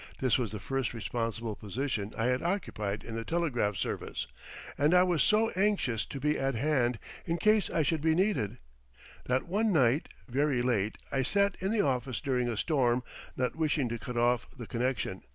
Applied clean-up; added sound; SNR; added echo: none; none; none; none.